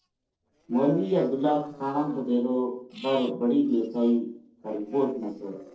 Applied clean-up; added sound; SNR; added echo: neural separator model SepFormer DNS4.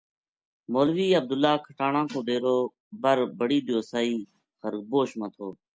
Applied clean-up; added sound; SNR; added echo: none; none; none; none.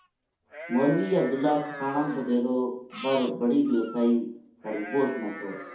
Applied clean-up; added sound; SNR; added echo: none; Livestock, farm animals, working animals; 15 dB; reverberation time 0.6 s.